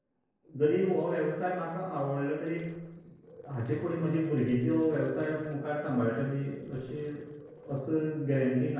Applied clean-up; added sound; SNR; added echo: neural separator model SepFormer DNS4.